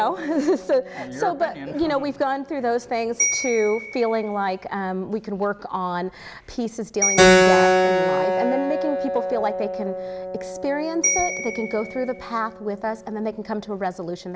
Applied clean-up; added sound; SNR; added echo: none; Keyboard (musical) + Bell; -1 dB; none.